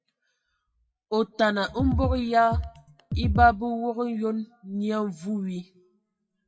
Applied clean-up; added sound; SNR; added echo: classical method WPE with log-MMSE.